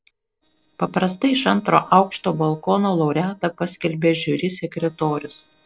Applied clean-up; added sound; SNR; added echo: neural separator model SepFormer DNS4.